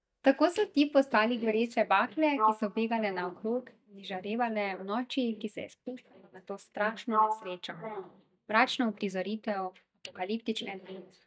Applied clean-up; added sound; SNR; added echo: neural mask model DeepFilterNet 3.